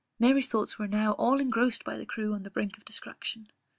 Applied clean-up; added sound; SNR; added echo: none; none; none; none.